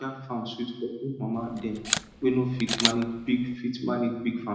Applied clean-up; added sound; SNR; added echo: none; Camera; 3 dB; reverberation time 0.8 s.